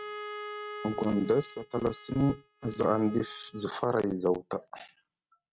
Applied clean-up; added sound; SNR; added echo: neural mask model RNNoise.